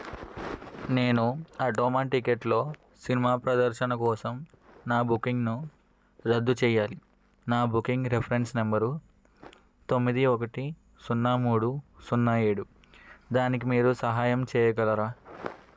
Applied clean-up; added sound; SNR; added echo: none; none; none; none.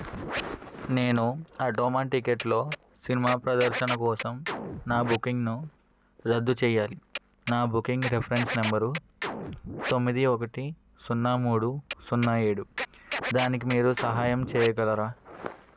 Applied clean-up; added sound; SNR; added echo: none; Scratching (performance technique); 10 dB; none.